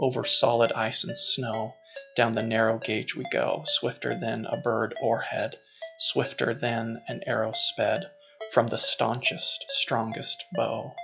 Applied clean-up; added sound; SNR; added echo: classical method log-MMSE.